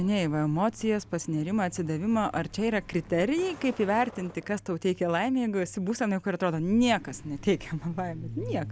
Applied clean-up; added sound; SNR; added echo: none; Truck; 17 dB; none.